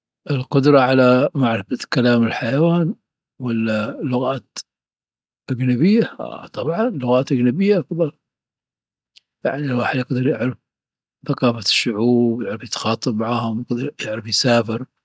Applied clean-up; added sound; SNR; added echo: none; none; none; none.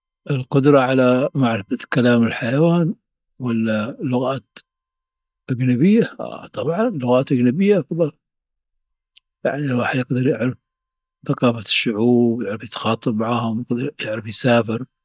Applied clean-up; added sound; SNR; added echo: neural mask model DeepFilterNet 3.